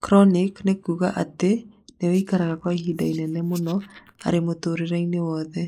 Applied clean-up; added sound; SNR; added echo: neural mask model Resemble Enhance denoiser.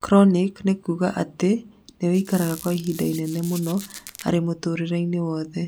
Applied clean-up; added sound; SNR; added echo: none; Squeak; 18 dB; none.